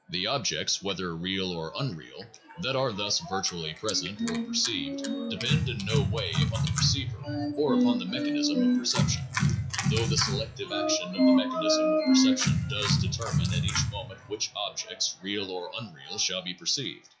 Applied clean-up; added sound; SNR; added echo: classical method log-MMSE.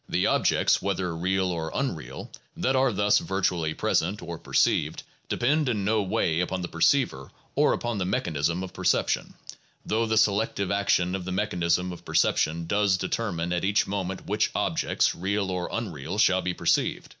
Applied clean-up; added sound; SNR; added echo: none; none; none; none.